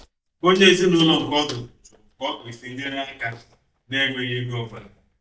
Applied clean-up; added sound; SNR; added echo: neural mask model DeepFilterNet 3.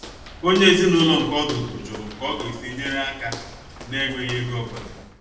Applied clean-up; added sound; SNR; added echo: none; Walk, footsteps; 15 dB; reverberation time 0.7 s.